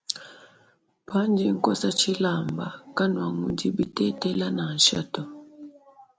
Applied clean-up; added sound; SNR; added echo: none; none; none; none.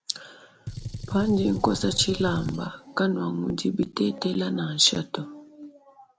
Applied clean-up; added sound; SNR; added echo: none; Gunshot, gunfire; 10 dB; none.